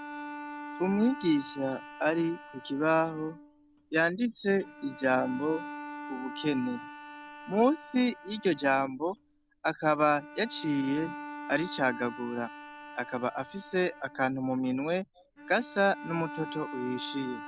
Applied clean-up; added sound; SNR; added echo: none; Bowed string instrument; 13 dB; none.